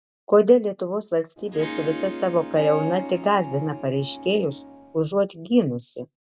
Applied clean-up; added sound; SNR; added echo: none; Harp; 10 dB; none.